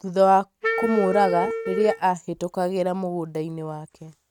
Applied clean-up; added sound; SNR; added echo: neural mask model RNNoise.